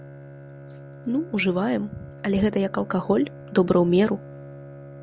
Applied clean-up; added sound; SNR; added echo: none; Bowed string instrument; 17 dB; none.